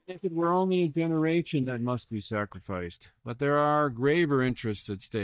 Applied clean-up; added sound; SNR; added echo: neural mask model DeepFilterNet 3.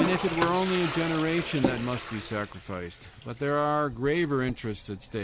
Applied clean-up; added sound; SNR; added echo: none; Toilet flush; 7 dB; none.